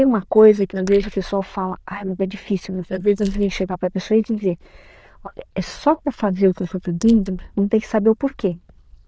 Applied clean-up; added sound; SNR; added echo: neural diffusion model UNIVERSE++.